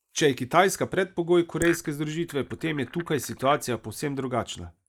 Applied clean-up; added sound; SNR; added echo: neural mask model Resemble Enhance denoiser.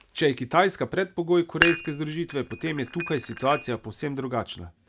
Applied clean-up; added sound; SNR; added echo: none; Dishes, pots, and pans; 5 dB; none.